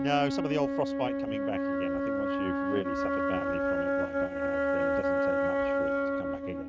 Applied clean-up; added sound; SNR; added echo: neural mask model RNNoise.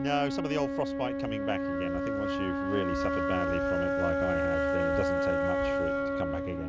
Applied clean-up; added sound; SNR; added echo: none; Wind instrument, woodwind instrument; -5 dB; none.